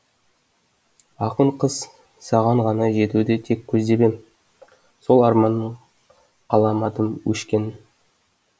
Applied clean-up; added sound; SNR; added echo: none; none; none; none.